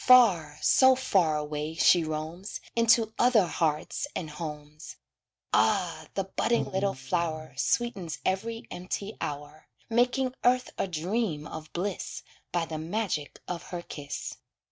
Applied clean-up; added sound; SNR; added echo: neural mask model RNNoise.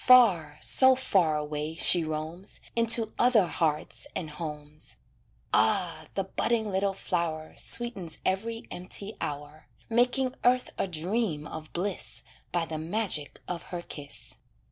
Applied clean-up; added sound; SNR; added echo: none; none; none; none.